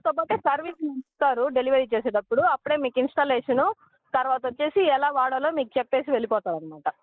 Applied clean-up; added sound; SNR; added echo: neural mask model Resemble Enhance denoiser.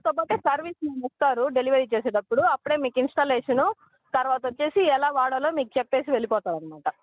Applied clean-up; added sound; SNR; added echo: none; none; none; none.